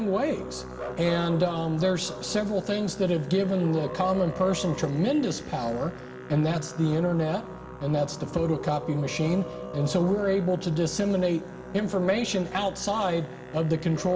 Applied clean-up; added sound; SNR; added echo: none; Musical instrument; 12 dB; reverberation time 2.9 s.